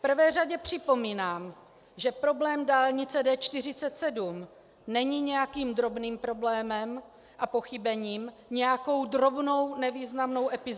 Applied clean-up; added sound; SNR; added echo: none; none; none; none.